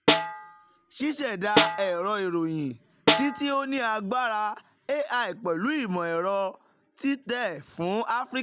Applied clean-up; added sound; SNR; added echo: none; Snare drum; -1 dB; none.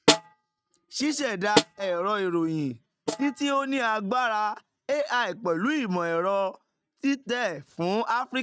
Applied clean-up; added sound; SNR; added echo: neural mask model RNNoise.